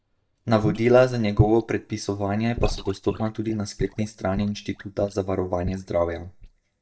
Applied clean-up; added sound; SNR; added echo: neural mask model DeepFilterNet 3.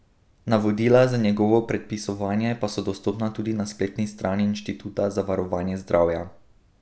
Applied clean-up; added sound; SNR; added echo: none; none; none; none.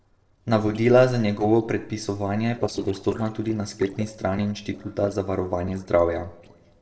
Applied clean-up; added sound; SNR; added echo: neural separator model SepFormer DNS4.